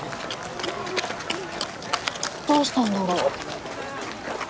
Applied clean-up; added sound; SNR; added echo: none; none; none; none.